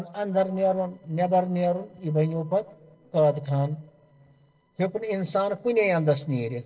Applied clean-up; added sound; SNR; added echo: neural separator model SepFormer DNS4.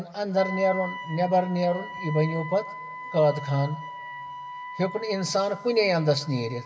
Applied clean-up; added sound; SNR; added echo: none; Wind instrument, woodwind instrument; 12 dB; reverberation time 2.8 s.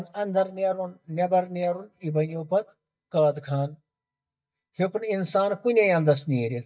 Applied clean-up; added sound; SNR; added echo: neural mask model DeepFilterNet 3.